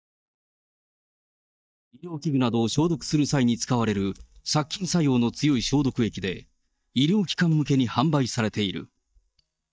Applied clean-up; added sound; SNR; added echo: neural mask model DeepFilterNet 3.